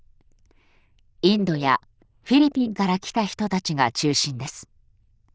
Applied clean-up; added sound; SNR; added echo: neural diffusion model UNIVERSE++.